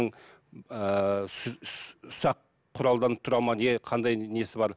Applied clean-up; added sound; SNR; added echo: none; none; none; none.